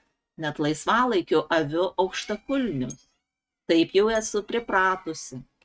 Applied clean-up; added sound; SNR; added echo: neural mask model RNNoise.